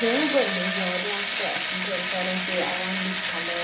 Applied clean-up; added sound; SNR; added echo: none; Engine / Drill; -1 dB; none.